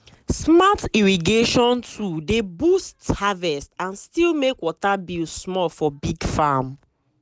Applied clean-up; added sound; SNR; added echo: none; none; none; none.